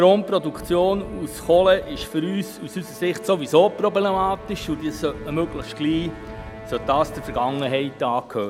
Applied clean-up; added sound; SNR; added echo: none; Wind + Musical instrument; 15 dB; none.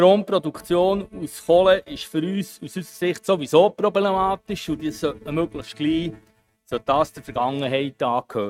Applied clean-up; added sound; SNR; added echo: neural mask model RNNoise.